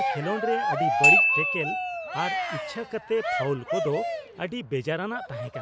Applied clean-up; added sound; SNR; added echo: none; Cheering + Glockenspiel; -5 dB; none.